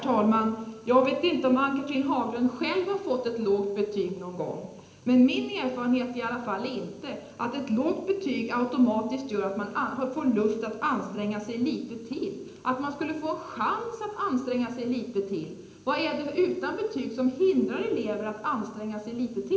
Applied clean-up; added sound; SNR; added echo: none; none; none; reverberation time 0.8 s.